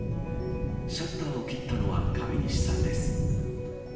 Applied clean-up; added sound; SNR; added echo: none; Thunder / Rain; -5 dB; reverberation time 1.2 s.